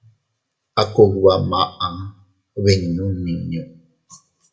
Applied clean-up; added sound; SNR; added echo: none; none; none; reverberation time 0.4 s.